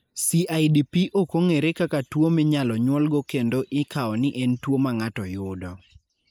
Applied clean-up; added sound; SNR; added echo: neural mask model Resemble Enhance denoiser.